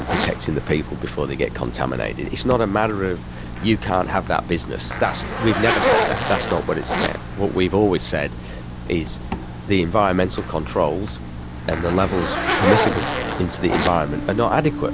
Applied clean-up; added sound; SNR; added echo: none; Zipper (clothing); 4 dB; none.